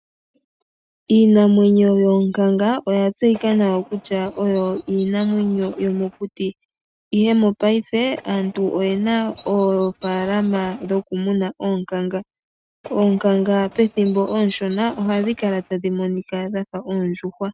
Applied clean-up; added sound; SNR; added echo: neural mask model RNNoise.